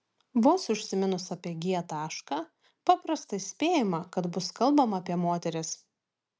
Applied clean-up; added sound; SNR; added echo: none; none; none; none.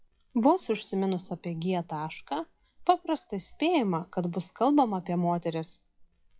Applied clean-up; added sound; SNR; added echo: classical method WPE with log-MMSE.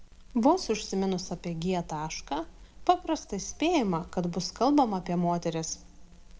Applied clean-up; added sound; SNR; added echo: none; Crackle; 19 dB; reverberation time 1.4 s.